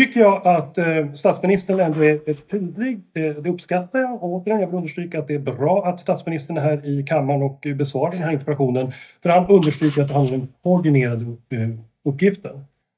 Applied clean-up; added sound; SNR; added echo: neural mask model DeepFilterNet 3.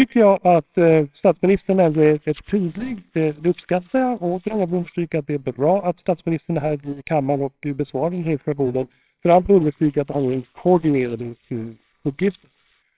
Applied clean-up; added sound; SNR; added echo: neural separator model SepFormer WHAMR!.